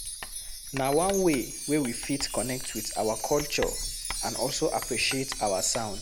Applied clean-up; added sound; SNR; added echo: none; Writing + Wind chime; 6 dB; none.